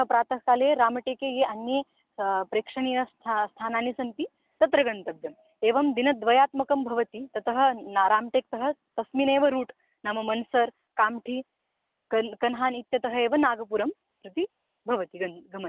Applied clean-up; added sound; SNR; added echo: none; none; none; none.